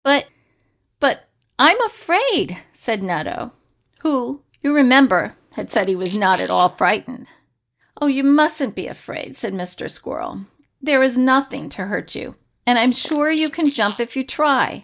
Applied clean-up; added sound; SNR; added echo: neural mask model DeepFilterNet 3.